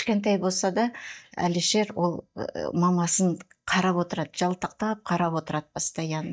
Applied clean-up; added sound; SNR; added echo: neural mask model DeepFilterNet 3.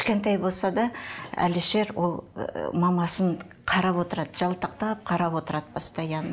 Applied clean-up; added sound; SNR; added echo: none; none; none; none.